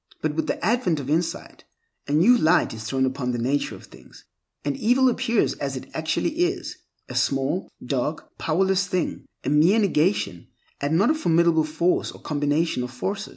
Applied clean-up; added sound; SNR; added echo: none; none; none; none.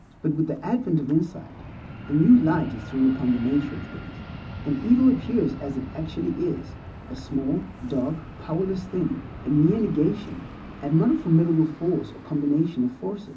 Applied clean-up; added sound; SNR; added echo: none; Fixed-wing aircraft, airplane; 15 dB; reverberation time 0.4 s.